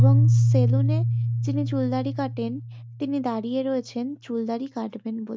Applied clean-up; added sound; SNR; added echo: none; Keyboard (musical); -5 dB; none.